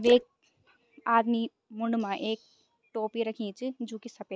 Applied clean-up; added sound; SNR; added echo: none; Drip / Splash, splatter; 15 dB; none.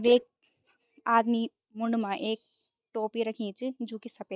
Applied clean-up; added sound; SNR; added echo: neural mask model DeepFilterNet 3.